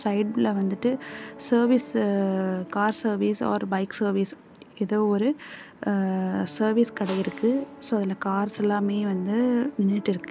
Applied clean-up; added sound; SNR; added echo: none; Whoosh, swoosh, swish + Piano; 19 dB; none.